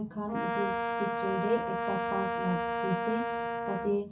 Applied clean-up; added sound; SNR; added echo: none; Brass instrument; -1 dB; reverberation time 0.3 s.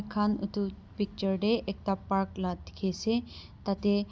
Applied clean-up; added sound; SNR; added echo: none; none; none; none.